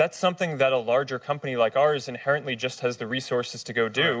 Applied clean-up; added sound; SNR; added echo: none; none; none; none.